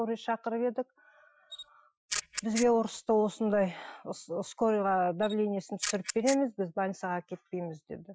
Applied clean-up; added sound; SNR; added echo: classical method Wiener filter.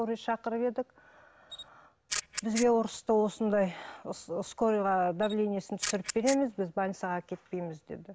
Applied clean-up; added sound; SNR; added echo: none; Camera; 9 dB; none.